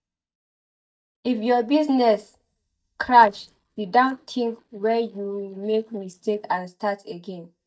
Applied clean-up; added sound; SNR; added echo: neural mask model DeepFilterNet 3.